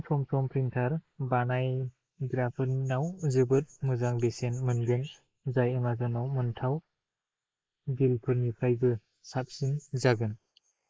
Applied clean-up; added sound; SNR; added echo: neural mask model Resemble Enhance denoiser.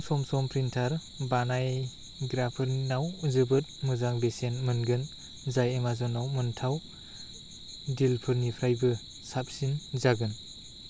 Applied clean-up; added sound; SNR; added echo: none; none; none; none.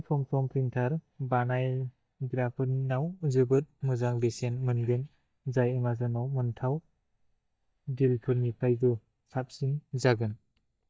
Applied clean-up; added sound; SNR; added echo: neural mask model DeepFilterNet 3.